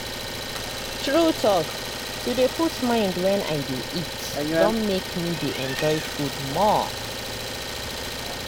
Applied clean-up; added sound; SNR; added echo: none; Idling + Alarm / Door; 4 dB; none.